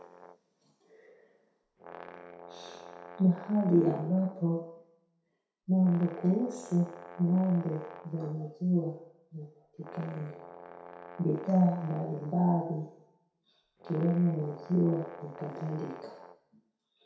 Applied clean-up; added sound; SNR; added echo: none; Brass instrument; 18 dB; reverberation time 0.7 s.